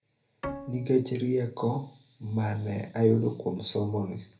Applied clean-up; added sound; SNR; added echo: none; Bowed string instrument; 16 dB; reverberation time 0.3 s.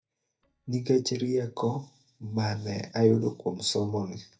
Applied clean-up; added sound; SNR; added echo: neural mask model DeepFilterNet 3.